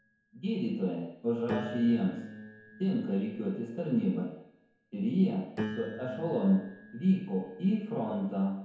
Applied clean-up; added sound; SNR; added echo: none; Piano; 13 dB; reverberation time 0.9 s.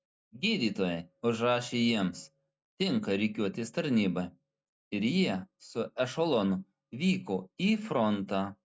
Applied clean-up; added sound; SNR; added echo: none; none; none; none.